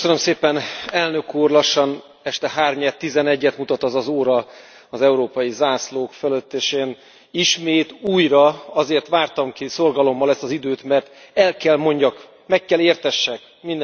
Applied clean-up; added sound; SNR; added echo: none; none; none; none.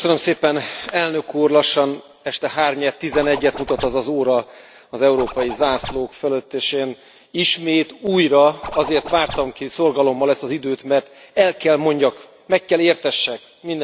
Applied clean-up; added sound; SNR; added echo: none; Zipper (clothing); 12 dB; none.